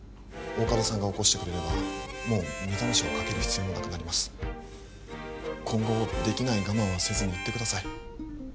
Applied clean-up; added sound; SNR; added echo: none; Harmonica; 11 dB; none.